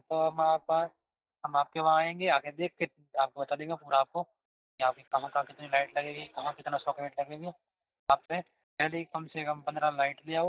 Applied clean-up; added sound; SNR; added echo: neural mask model DeepFilterNet 3.